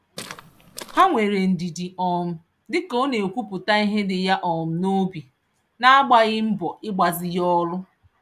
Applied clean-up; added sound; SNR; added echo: none; Walk, footsteps; 16 dB; none.